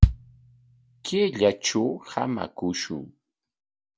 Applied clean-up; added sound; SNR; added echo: none; Bass drum; -1 dB; none.